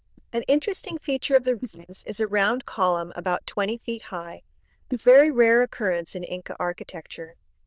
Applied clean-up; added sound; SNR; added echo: neural diffusion model UNIVERSE++.